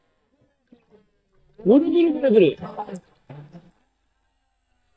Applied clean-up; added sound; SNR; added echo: neural mask model DeepFilterNet 3.